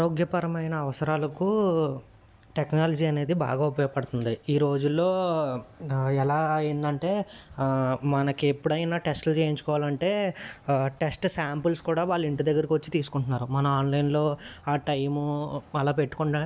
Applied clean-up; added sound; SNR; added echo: none; none; none; none.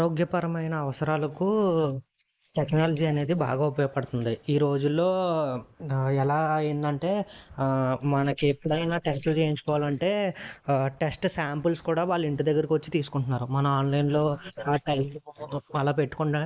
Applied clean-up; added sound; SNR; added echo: neural mask model Resemble Enhance denoiser.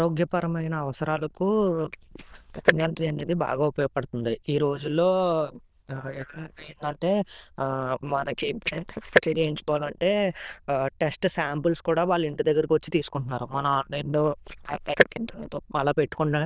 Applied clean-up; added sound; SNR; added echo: neural diffusion model UNIVERSE++.